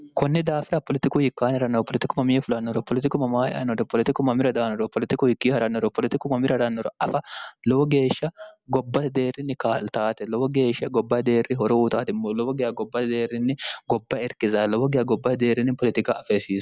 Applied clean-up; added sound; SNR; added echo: none; none; none; none.